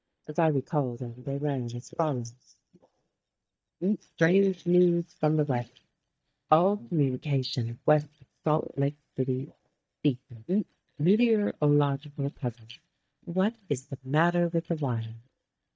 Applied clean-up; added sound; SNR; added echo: neural mask model DeepFilterNet 3.